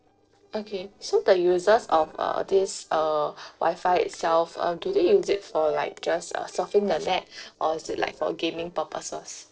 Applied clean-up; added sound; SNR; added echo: neural separator model SepFormer DNS4.